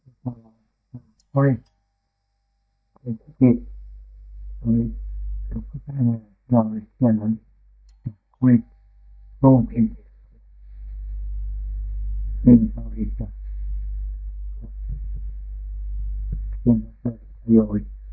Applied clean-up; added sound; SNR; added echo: neural mask model DeepFilterNet 3.